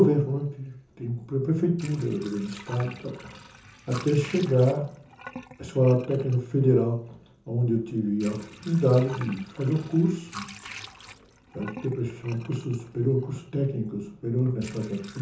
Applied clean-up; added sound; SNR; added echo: none; Sink (filling or washing) / Water; 19 dB; reverberation time 0.6 s.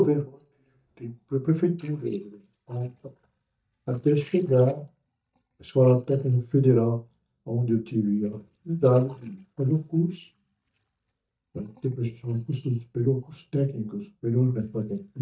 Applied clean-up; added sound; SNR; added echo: neural mask model DeepFilterNet 3.